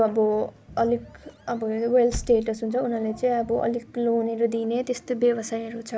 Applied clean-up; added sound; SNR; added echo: none; Squeak / Slam; 16 dB; none.